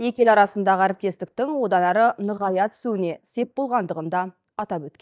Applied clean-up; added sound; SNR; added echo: neural mask model DeepFilterNet 3.